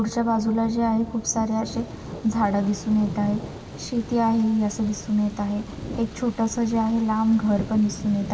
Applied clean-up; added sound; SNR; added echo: none; Thunder; 12 dB; reverberation time 1.7 s.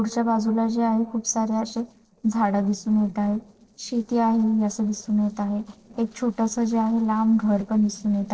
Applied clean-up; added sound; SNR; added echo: neural separator model SepFormer DNS4.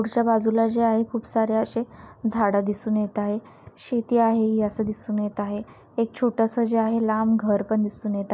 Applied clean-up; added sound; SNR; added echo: none; none; none; none.